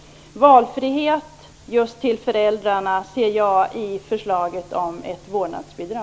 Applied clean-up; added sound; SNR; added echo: none; none; none; none.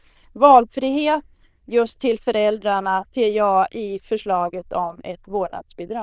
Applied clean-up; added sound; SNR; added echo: neural diffusion model UNIVERSE++.